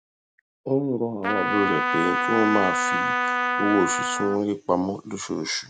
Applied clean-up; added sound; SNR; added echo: none; Trumpet; -1 dB; none.